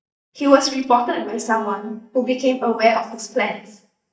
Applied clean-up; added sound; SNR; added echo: neural mask model DeepFilterNet 3.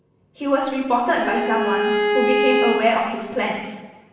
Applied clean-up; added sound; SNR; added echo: none; Bowed string instrument; 0 dB; reverberation time 1.1 s.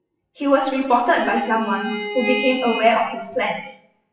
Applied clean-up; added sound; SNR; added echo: classical method WPE with log-MMSE.